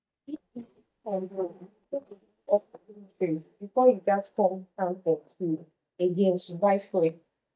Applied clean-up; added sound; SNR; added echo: neural mask model DeepFilterNet 3.